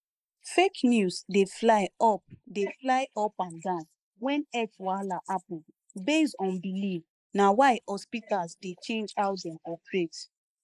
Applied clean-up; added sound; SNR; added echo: neural mask model Resemble Enhance denoiser.